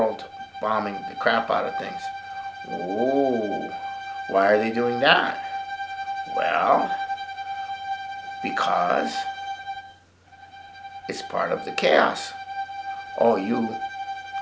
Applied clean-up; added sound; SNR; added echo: none; Bowed string instrument; 7 dB; none.